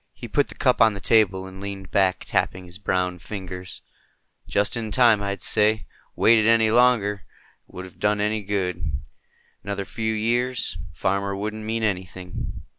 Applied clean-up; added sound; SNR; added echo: none; none; none; none.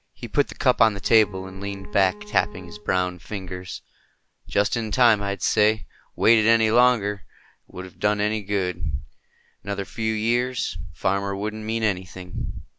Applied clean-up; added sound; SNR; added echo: none; Bowed string instrument; 19 dB; none.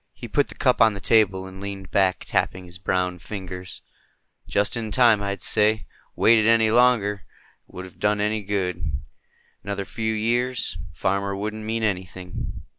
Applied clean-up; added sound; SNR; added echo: neural mask model Resemble Enhance denoiser.